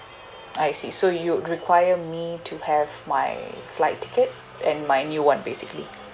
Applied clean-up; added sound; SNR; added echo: none; none; none; none.